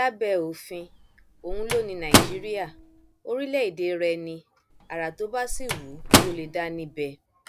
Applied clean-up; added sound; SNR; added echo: none; Microwave oven; -3 dB; none.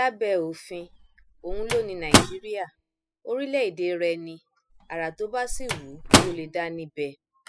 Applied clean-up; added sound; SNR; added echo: classical method spectral subtraction.